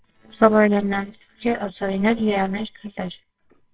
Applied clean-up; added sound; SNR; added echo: neural separator model SepFormer WHAMR!.